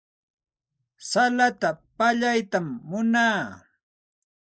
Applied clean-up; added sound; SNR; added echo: neural mask model Resemble Enhance denoiser.